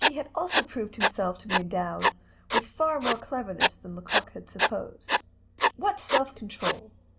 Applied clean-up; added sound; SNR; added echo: none; Writing; -3 dB; reverberation time 0.4 s.